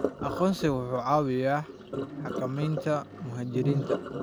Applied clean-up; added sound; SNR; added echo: none; Sink (filling or washing); 5 dB; none.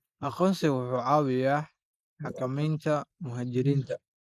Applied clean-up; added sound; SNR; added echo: neural mask model Resemble Enhance denoiser.